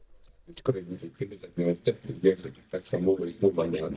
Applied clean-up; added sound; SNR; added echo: neural mask model DeepFilterNet 3.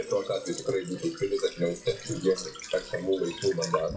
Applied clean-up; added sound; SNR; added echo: classical method WPE with log-MMSE.